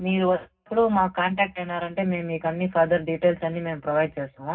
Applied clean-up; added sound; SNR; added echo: none; none; none; reverberation time 0.4 s.